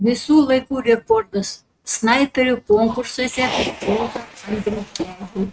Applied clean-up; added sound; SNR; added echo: neural mask model RNNoise.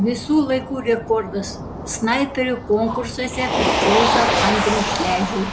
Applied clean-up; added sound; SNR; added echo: none; Motor vehicle (road); 2 dB; none.